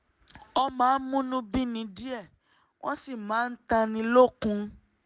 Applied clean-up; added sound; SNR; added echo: none; none; none; none.